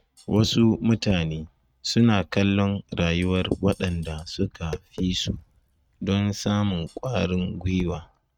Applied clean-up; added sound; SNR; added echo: neural mask model RNNoise.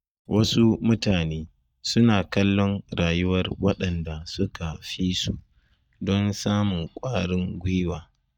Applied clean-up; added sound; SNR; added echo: neural mask model DeepFilterNet 3.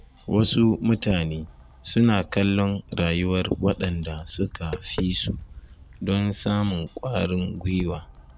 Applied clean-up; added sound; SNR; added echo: none; Tap; 16 dB; none.